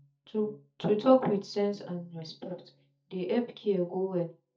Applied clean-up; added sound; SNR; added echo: neural mask model DeepFilterNet 3.